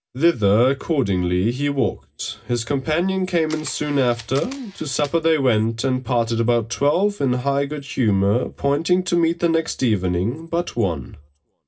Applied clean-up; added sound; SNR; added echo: none; Camera; 20 dB; reverberation time 0.4 s.